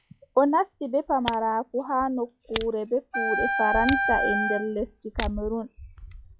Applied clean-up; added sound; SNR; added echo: classical method log-MMSE.